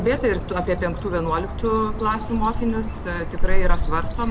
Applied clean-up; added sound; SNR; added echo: none; Bird; -2 dB; none.